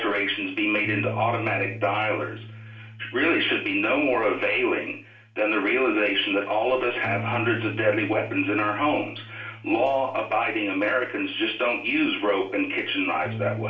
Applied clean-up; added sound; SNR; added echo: none; Bass guitar; 14 dB; reverberation time 0.4 s.